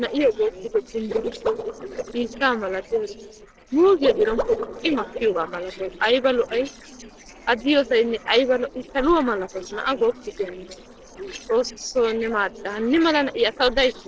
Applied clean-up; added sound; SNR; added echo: neural separator model SepFormer DNS4.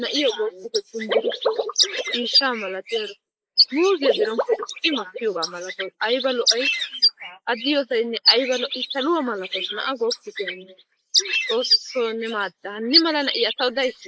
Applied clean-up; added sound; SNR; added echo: neural mask model Resemble Enhance denoiser.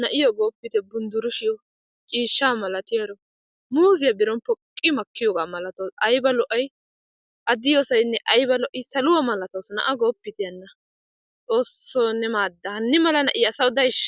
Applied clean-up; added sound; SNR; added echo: none; none; none; none.